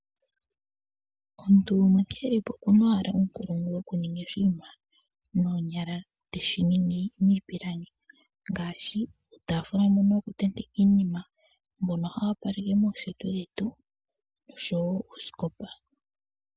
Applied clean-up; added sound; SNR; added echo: none; none; none; none.